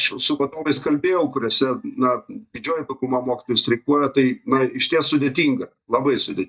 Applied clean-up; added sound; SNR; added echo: neural mask model DeepFilterNet 3.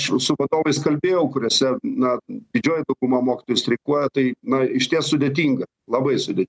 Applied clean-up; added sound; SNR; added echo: none; none; none; none.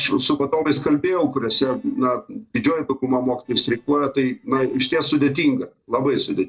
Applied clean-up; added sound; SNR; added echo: neural separator model SepFormer DNS4.